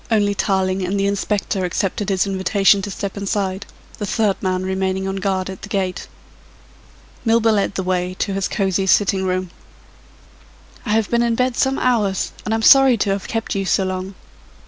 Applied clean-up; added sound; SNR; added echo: none; none; none; none.